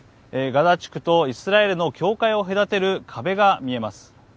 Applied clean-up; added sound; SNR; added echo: none; none; none; none.